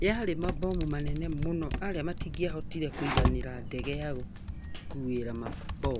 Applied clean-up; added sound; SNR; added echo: none; Typing; -1 dB; none.